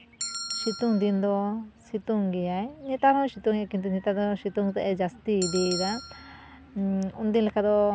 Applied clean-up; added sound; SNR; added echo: none; Bell; 11 dB; none.